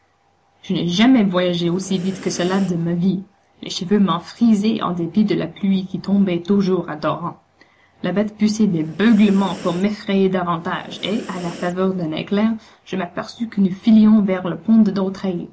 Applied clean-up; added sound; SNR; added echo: none; Breathing; 19 dB; none.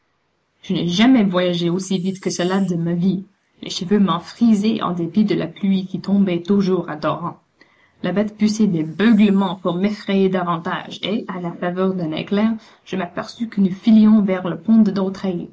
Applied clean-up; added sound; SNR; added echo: neural mask model Resemble Enhance denoiser.